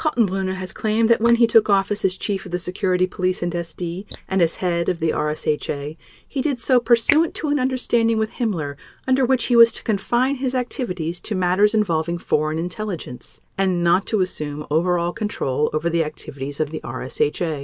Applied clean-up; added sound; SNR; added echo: neural mask model Resemble Enhance denoiser.